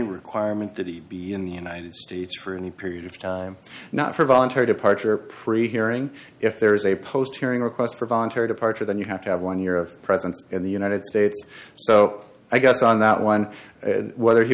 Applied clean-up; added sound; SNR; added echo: none; none; none; none.